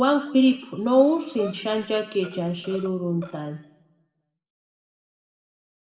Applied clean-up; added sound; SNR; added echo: none; Breathing; 18 dB; reverberation time 0.8 s.